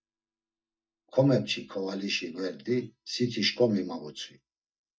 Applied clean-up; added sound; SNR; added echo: neural mask model DeepFilterNet 3.